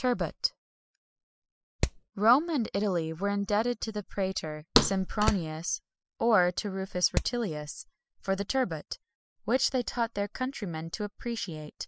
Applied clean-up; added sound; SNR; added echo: classical method spectral subtraction.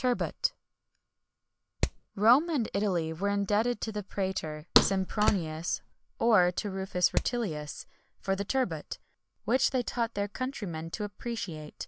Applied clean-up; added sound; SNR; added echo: none; Thump, thud + Hammer; 0 dB; none.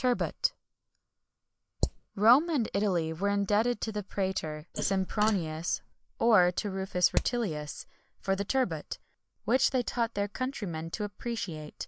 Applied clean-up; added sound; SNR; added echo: neural mask model Resemble Enhance denoiser.